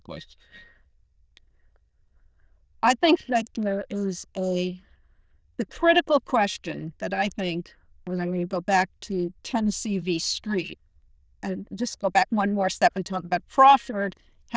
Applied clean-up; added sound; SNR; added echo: neural diffusion model UNIVERSE++.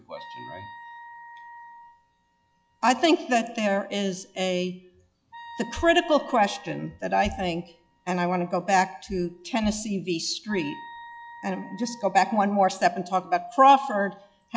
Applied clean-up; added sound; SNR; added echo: classical method log-MMSE.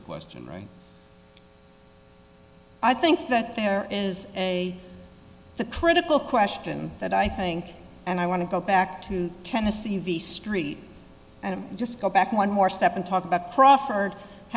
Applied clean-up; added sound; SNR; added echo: none; none; none; none.